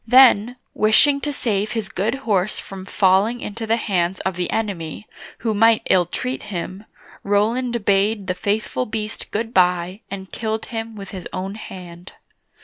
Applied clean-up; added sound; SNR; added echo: none; none; none; none.